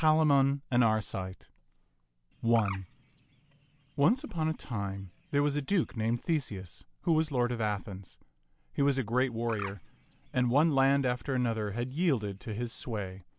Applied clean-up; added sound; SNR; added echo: none; Bird; 20 dB; none.